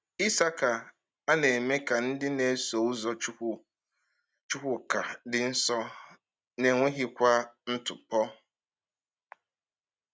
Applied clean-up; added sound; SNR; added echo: none; none; none; none.